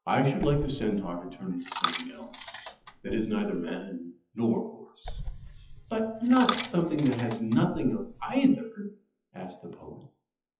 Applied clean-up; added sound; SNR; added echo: classical method WPE with log-MMSE.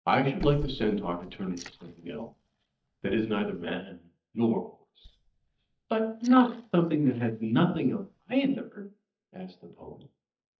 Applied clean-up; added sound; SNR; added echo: neural mask model DeepFilterNet 3.